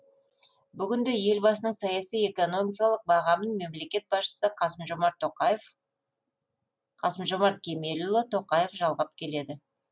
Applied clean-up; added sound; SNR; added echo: none; none; none; none.